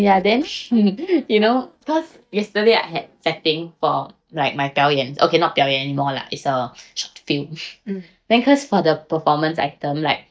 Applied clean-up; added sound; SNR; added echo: neural mask model DeepFilterNet 3.